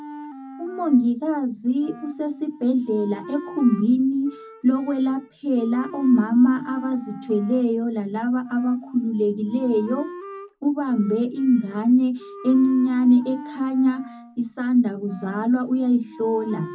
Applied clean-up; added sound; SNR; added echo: none; Wind instrument, woodwind instrument; 18 dB; reverberation time 0.4 s.